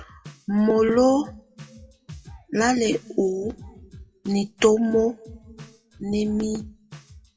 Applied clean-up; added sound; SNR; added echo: classical method WPE with log-MMSE.